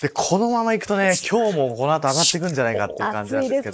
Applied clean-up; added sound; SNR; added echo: neural mask model Resemble Enhance denoiser.